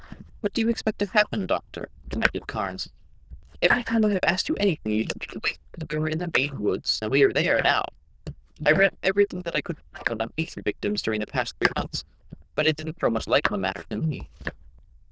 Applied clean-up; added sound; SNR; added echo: neural diffusion model UNIVERSE++.